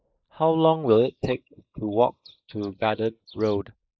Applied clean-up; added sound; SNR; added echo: neural mask model Resemble Enhance denoiser.